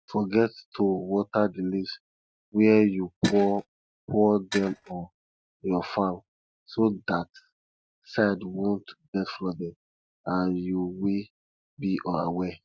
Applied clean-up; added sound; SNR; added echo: neural mask model RNNoise.